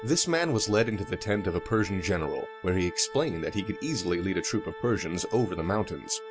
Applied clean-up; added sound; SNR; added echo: none; Organ; 14 dB; none.